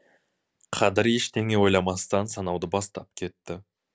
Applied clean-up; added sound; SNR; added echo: none; none; none; none.